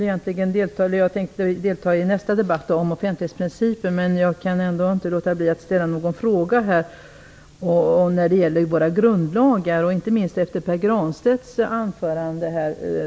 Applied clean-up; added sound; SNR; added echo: none; none; none; none.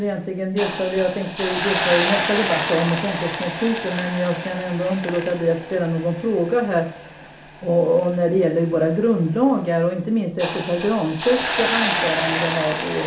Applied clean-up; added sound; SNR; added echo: none; Hiss; 4 dB; reverberation time 0.4 s.